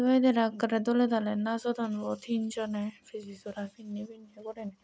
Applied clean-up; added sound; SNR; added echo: none; none; none; none.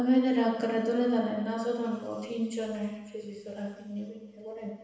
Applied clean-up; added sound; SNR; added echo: none; none; none; reverberation time 1.0 s.